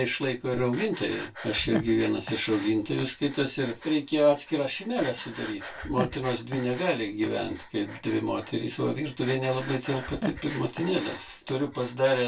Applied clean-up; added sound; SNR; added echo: none; Breathing; 13 dB; reverberation time 0.2 s.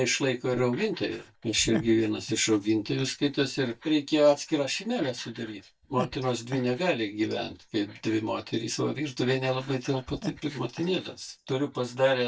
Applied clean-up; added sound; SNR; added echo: neural mask model DeepFilterNet 3.